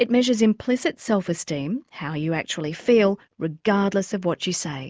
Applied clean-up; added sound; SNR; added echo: none; none; none; none.